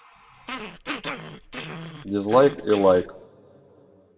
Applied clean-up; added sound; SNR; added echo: none; Growling; 12 dB; reverberation time 2.4 s.